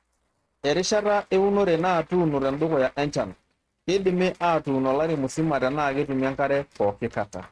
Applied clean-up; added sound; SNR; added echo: neural mask model RNNoise.